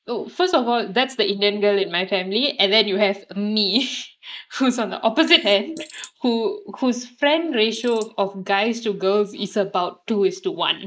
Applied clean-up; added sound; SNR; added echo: neural mask model Resemble Enhance denoiser.